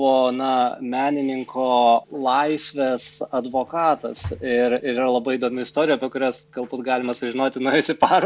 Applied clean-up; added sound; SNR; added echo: none; none; none; none.